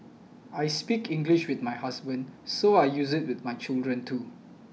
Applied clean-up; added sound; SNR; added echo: none; none; none; none.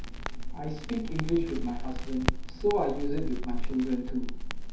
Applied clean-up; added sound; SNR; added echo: none; Crackle; -1 dB; reverberation time 0.5 s.